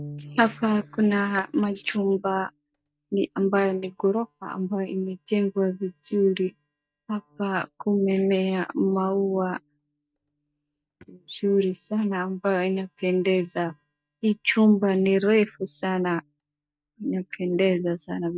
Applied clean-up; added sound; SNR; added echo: neural mask model DeepFilterNet 3.